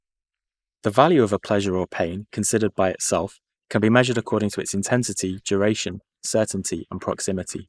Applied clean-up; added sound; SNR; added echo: neural mask model Resemble Enhance denoiser.